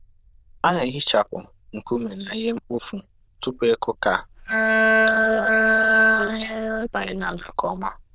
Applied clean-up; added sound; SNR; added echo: neural diffusion model UNIVERSE++.